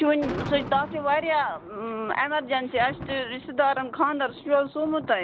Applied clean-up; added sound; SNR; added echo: none; Thunder; 14 dB; none.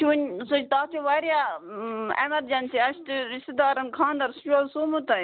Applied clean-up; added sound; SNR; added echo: none; none; none; none.